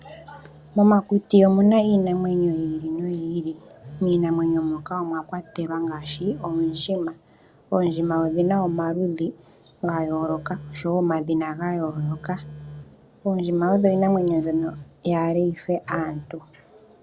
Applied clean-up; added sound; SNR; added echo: none; Telephone; 18 dB; none.